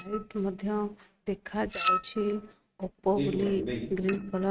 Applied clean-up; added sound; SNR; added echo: neural mask model RNNoise.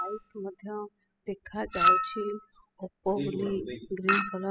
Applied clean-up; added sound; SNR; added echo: classical method spectral subtraction.